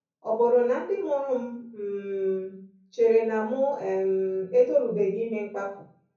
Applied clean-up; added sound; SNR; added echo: none; none; none; reverberation time 0.6 s.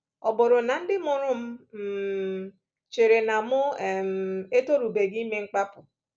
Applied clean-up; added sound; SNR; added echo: none; none; none; none.